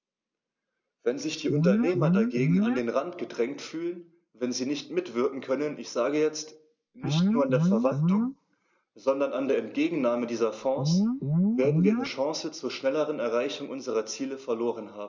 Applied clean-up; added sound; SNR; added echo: neural mask model Resemble Enhance denoiser.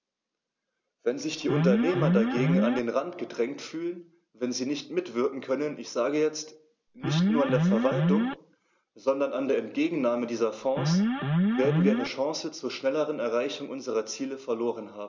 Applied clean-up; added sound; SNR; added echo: none; Alarm; -4 dB; none.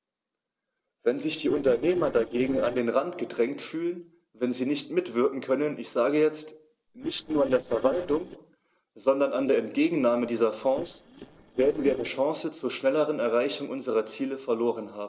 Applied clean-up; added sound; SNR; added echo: neural separator model SepFormer DNS4.